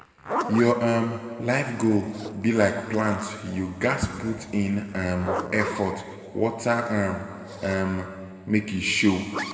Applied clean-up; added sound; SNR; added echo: none; Zipper (clothing); 12 dB; reverberation time 1.9 s.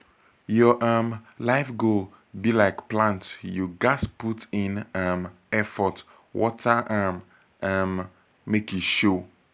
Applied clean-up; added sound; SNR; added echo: none; none; none; none.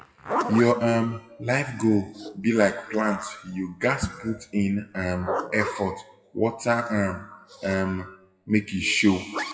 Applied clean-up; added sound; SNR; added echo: classical method WPE with log-MMSE.